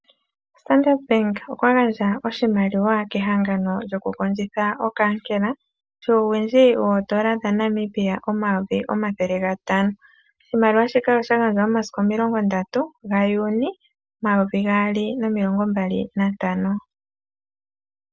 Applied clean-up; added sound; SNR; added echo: none; none; none; none.